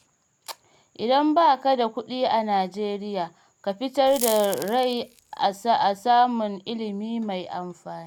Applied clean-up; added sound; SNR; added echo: none; Crackle; 13 dB; none.